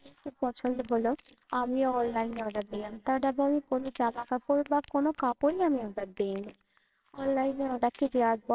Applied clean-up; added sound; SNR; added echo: neural separator model SepFormer WHAMR!.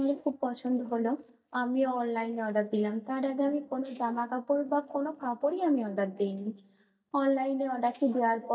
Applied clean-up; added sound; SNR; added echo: neural mask model DeepFilterNet 3.